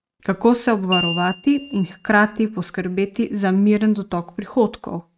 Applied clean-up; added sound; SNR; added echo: neural mask model RNNoise.